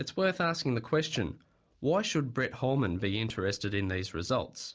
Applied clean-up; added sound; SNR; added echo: none; none; none; none.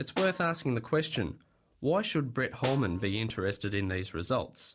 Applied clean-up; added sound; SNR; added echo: none; Snare drum; 13 dB; none.